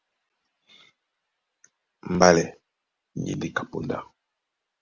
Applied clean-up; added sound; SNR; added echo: none; none; none; none.